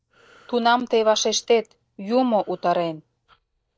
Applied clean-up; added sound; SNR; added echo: neural mask model DeepFilterNet 3.